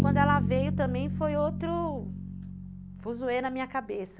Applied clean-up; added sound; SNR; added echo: none; Bass guitar; 0 dB; none.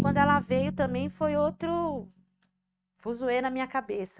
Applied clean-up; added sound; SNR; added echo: neural mask model RNNoise.